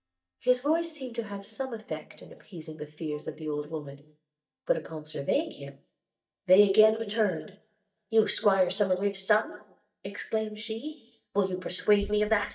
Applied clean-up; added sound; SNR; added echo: neural mask model DeepFilterNet 3.